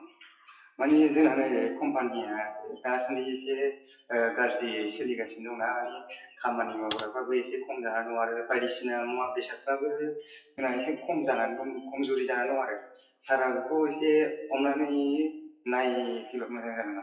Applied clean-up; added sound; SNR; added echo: classical method WPE with log-MMSE.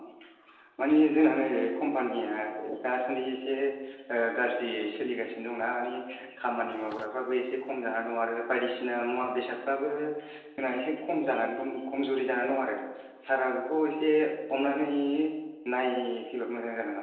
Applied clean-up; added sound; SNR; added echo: neural separator model SepFormer DNS4.